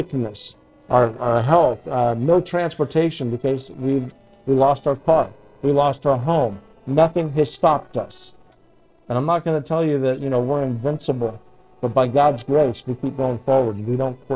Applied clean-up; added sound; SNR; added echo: neural separator model SepFormer DNS4.